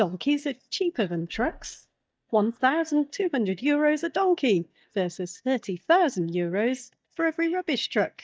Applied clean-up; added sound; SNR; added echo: neural mask model DeepFilterNet 3.